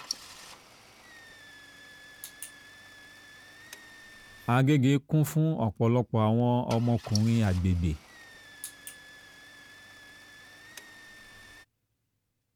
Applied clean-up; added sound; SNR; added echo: none; Engine starting / Car; 18 dB; none.